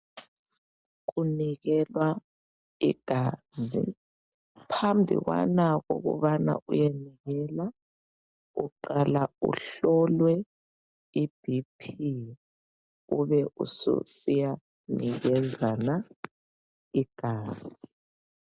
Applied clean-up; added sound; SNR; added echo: none; none; none; none.